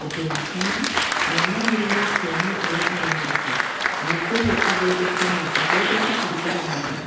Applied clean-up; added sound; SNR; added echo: none; Applause; -4 dB; reverberation time 0.9 s.